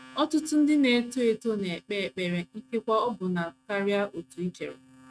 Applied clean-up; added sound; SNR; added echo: neural mask model RNNoise.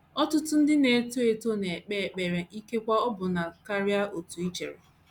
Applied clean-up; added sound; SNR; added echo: none; none; none; none.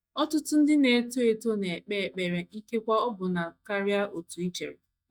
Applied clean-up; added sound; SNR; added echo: neural mask model DeepFilterNet 3.